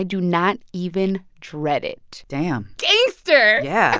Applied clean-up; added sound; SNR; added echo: none; none; none; none.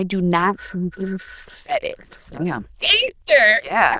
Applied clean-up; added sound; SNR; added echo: neural diffusion model UNIVERSE++.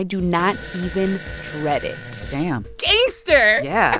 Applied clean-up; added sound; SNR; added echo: none; Drum kit + Fart; 14 dB; none.